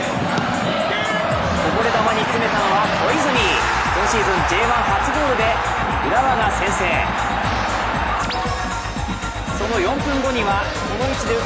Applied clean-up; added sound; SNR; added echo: none; none; none; none.